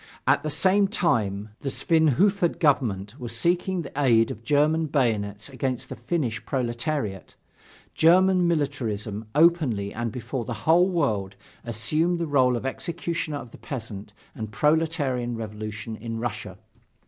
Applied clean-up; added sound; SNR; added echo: none; none; none; none.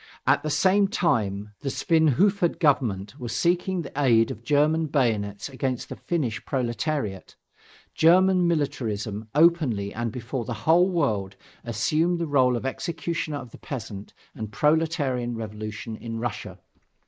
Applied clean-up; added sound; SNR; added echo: neural mask model Resemble Enhance denoiser.